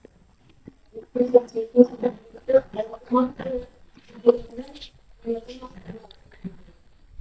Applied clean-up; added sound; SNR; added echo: neural mask model DeepFilterNet 3.